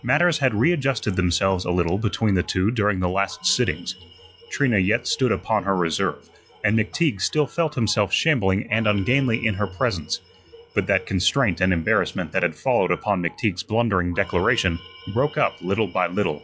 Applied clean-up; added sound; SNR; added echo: classical method log-MMSE.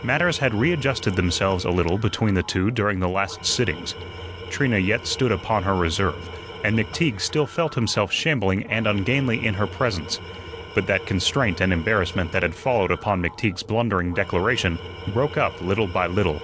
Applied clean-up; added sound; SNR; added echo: none; Tools; 14 dB; none.